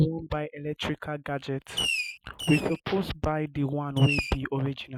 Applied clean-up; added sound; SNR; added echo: neural mask model RNNoise.